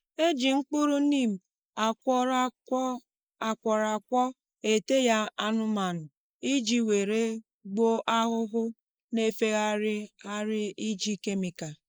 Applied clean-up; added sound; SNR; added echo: neural mask model Resemble Enhance denoiser.